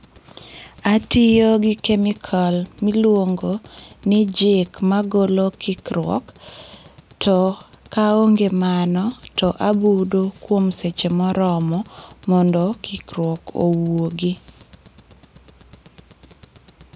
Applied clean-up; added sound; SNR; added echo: none; Tick-tock; 16 dB; none.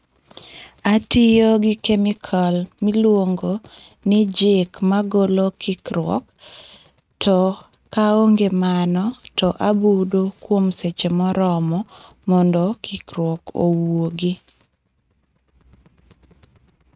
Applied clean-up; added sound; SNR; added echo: neural mask model RNNoise.